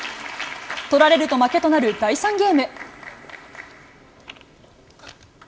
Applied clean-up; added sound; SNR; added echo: none; none; none; reverberation time 0.5 s.